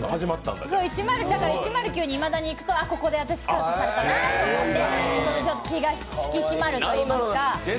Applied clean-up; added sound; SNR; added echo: none; none; none; none.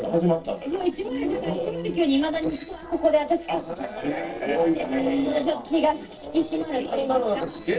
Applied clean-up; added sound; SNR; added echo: neural separator model SepFormer DNS4.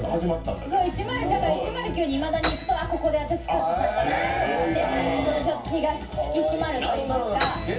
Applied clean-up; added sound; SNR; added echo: none; Piano; 15 dB; reverberation time 0.2 s.